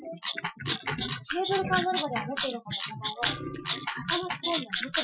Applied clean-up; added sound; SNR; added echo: classical method Wiener filter.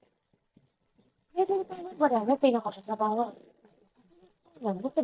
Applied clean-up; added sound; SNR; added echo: neural mask model DeepFilterNet 3.